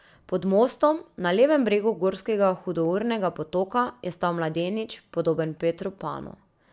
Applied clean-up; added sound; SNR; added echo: none; none; none; none.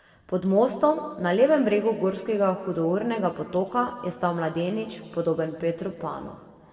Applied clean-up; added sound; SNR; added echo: none; none; none; reverberation time 1.7 s.